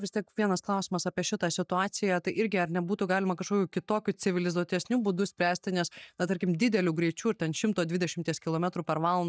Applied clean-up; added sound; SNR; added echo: neural mask model DeepFilterNet 3.